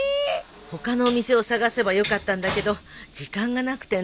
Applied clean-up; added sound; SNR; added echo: none; Train; 13 dB; none.